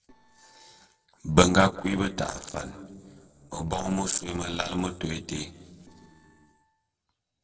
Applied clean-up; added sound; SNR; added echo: neural separator model SepFormer DNS4.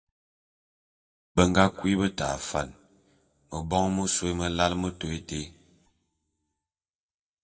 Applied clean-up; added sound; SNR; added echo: neural mask model DeepFilterNet 3.